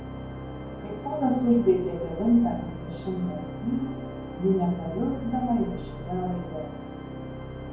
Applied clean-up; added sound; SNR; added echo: none; Organ; 9 dB; reverberation time 0.9 s.